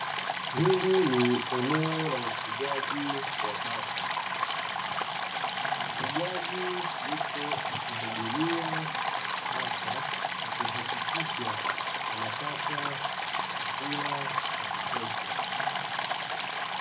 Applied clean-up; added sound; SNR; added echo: none; Stream; -3 dB; reverberation time 0.4 s.